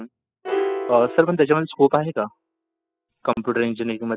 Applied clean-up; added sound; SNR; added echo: classical method spectral subtraction.